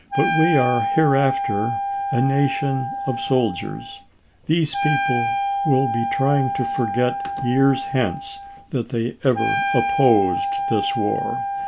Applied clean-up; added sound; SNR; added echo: none; Wind instrument, woodwind instrument; 2 dB; none.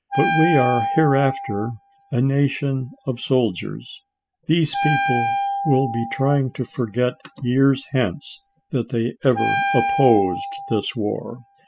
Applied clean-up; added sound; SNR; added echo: classical method spectral subtraction.